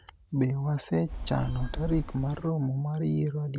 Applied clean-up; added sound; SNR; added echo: none; Telephone; 6 dB; none.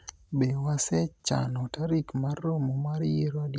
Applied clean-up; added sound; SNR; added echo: none; none; none; none.